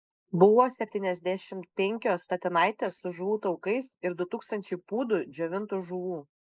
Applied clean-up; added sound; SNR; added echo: neural mask model Resemble Enhance denoiser.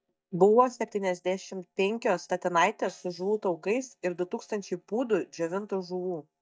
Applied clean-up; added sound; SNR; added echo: neural mask model DeepFilterNet 3.